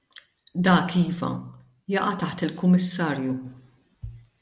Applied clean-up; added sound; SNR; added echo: none; none; none; none.